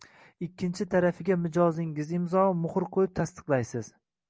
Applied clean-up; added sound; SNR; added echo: none; none; none; none.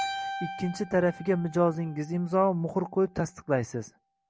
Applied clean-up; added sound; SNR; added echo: none; Keyboard (musical); 12 dB; none.